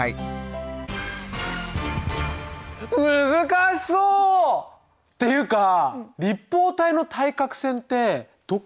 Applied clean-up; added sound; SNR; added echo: none; none; none; none.